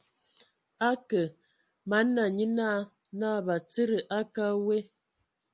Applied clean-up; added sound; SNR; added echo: none; none; none; none.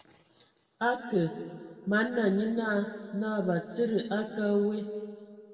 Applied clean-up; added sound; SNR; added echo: none; none; none; reverberation time 2.0 s.